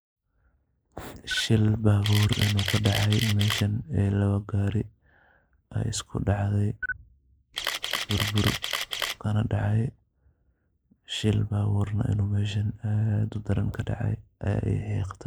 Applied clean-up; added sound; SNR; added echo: neural mask model Resemble Enhance denoiser.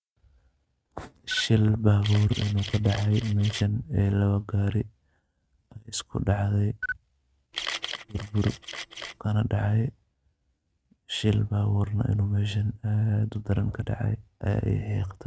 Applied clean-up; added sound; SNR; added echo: neural mask model RNNoise.